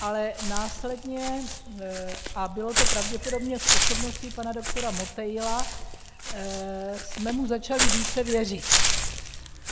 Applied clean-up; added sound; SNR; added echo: none; Walk, footsteps / Bird; -4 dB; none.